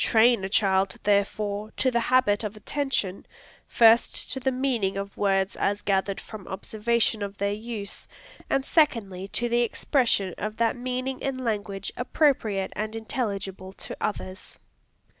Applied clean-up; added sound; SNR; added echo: none; none; none; none.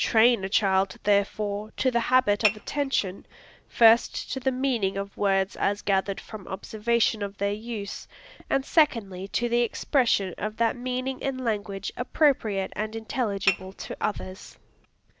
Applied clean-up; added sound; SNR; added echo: none; Dishes, pots, and pans / Chink, clink; 8 dB; none.